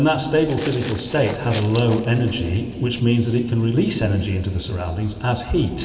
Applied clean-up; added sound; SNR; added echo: none; Glass; 15 dB; reverberation time 2.9 s.